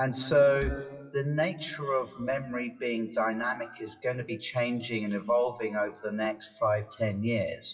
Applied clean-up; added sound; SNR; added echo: classical method WPE with log-MMSE.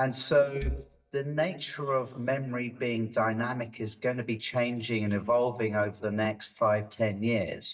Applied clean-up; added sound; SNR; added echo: neural mask model DeepFilterNet 3.